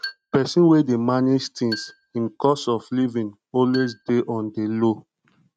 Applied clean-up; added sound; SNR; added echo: neural mask model RNNoise.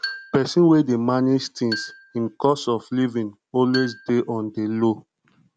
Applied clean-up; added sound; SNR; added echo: none; Marimba, xylophone; 16 dB; none.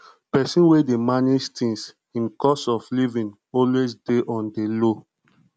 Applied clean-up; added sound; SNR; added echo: none; none; none; none.